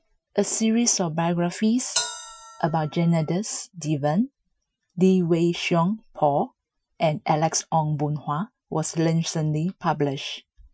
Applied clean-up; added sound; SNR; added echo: classical method Wiener filter.